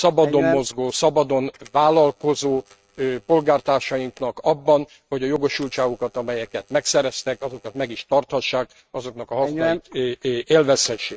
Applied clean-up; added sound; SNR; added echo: neural mask model RNNoise.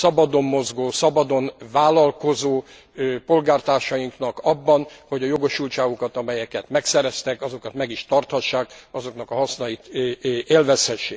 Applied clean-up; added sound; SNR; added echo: none; none; none; none.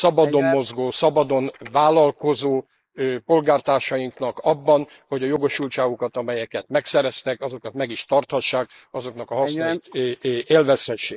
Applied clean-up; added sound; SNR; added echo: neural mask model Resemble Enhance denoiser.